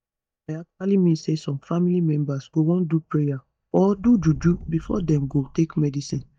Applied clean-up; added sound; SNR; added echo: neural mask model DeepFilterNet 3.